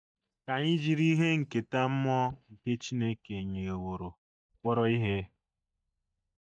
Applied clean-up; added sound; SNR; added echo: neural mask model DeepFilterNet 3.